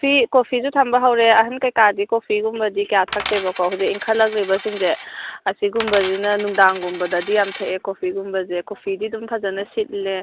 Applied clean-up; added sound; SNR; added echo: none; Coin (dropping); 11 dB; none.